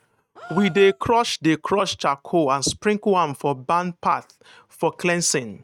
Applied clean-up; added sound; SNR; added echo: neural mask model RNNoise.